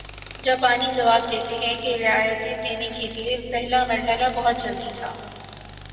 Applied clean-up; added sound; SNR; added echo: none; Tools; 16 dB; reverberation time 2.4 s.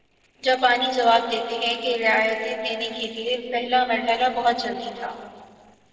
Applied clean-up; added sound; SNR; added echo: neural separator model SepFormer DNS4.